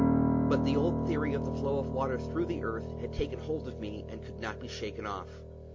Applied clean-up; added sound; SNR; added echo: none; Piano; -3 dB; none.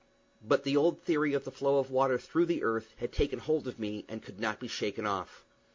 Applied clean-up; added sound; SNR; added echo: none; none; none; none.